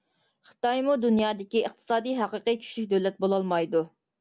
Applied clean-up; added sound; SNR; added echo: none; none; none; none.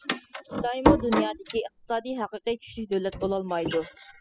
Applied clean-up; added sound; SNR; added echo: classical method spectral subtraction.